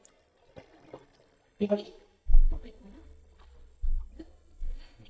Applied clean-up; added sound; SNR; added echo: neural mask model DeepFilterNet 3.